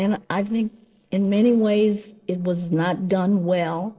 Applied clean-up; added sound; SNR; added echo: neural separator model SepFormer DNS4.